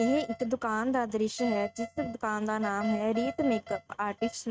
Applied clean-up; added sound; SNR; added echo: neural mask model RNNoise.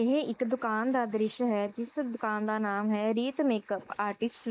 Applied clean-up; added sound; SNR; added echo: neural mask model Resemble Enhance denoiser.